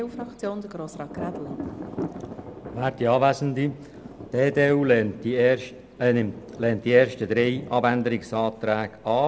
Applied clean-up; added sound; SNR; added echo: none; Thunder; 15 dB; none.